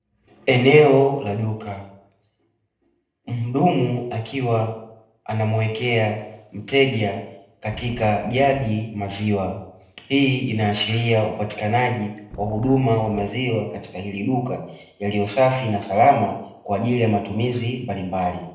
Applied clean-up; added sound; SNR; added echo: neural separator model SepFormer DNS4.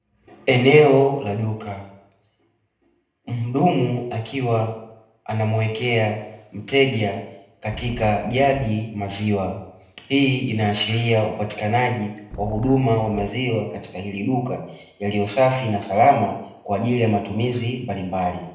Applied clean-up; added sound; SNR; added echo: none; Wind; 13 dB; reverberation time 0.7 s.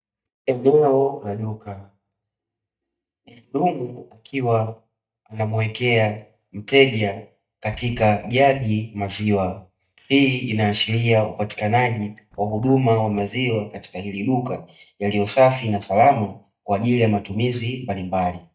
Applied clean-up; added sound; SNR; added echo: neural mask model DeepFilterNet 3.